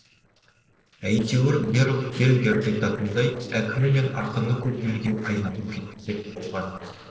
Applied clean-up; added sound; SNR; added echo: neural separator model SepFormer DNS4.